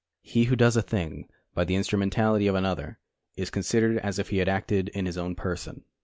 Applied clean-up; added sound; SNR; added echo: none; none; none; none.